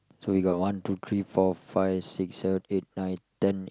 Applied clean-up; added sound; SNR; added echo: none; none; none; none.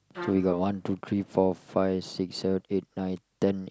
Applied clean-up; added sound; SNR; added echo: none; Trumpet; 13 dB; none.